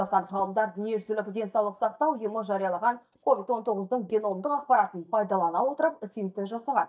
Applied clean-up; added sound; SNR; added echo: neural mask model DeepFilterNet 3.